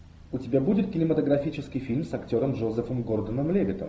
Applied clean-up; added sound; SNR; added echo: none; none; none; none.